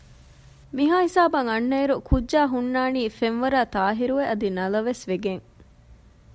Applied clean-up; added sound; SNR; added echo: none; none; none; none.